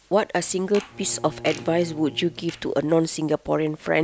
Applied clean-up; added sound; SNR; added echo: none; Fart + Bowed string instrument; 17 dB; none.